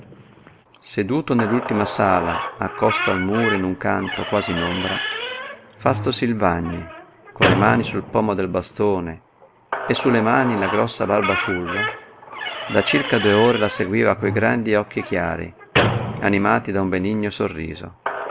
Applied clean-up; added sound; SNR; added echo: none; Squeak / Slam; 6 dB; none.